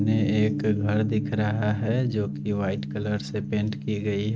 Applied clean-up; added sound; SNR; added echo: neural mask model RNNoise.